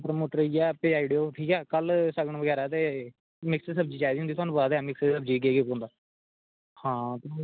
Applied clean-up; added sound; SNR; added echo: none; none; none; none.